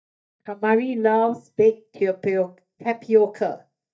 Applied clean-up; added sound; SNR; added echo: neural mask model DeepFilterNet 3.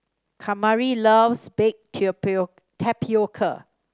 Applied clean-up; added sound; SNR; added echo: none; none; none; none.